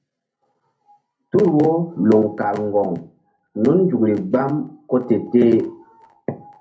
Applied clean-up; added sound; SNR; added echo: none; none; none; reverberation time 0.3 s.